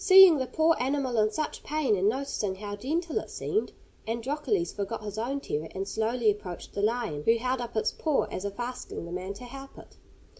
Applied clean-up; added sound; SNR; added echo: none; none; none; none.